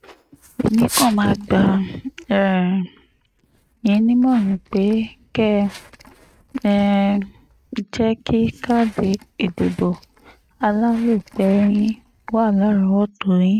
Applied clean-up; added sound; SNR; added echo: neural mask model RNNoise.